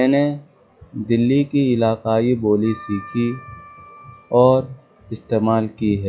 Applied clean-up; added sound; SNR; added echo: classical method log-MMSE.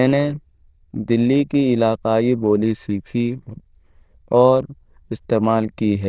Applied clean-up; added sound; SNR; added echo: neural diffusion model UNIVERSE++.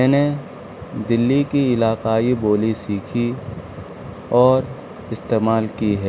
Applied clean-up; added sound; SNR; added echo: none; none; none; none.